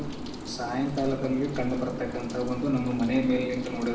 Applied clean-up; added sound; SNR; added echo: none; Rain; 7 dB; reverberation time 1.0 s.